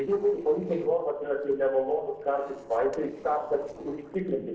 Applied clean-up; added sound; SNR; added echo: neural separator model SepFormer DNS4.